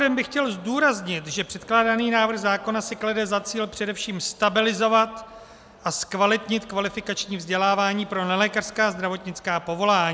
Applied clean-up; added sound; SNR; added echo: none; none; none; none.